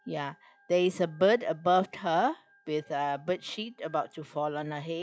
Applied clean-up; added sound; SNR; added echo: classical method log-MMSE.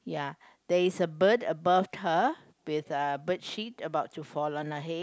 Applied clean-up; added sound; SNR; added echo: none; none; none; none.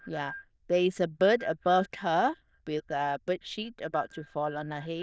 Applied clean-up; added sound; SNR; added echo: neural diffusion model UNIVERSE++.